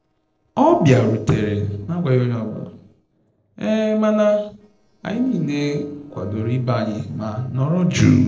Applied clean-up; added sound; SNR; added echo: neural separator model SepFormer DNS4.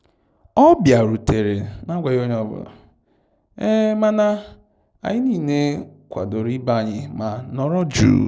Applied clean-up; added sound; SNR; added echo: none; none; none; none.